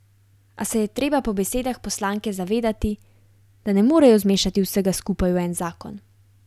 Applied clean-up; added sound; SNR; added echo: none; none; none; none.